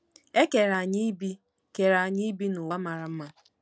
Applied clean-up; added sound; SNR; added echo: none; none; none; none.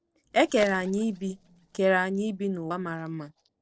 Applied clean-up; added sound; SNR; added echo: neural separator model SepFormer DNS4.